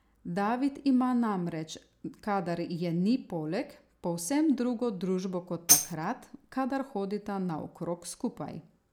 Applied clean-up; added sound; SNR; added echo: none; Tambourine; -2 dB; none.